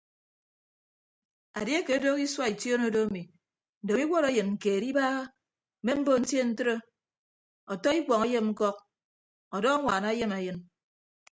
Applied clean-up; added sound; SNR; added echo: none; none; none; none.